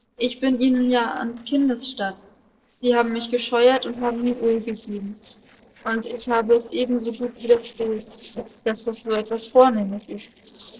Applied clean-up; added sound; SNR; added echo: neural separator model SepFormer DNS4.